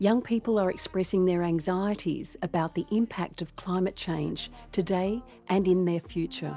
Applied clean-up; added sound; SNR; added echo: none; none; none; none.